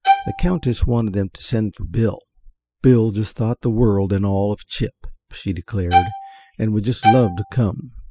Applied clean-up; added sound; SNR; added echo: classical method spectral subtraction.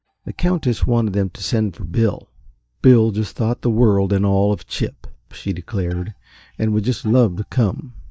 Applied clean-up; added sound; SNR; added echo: neural mask model DeepFilterNet 3.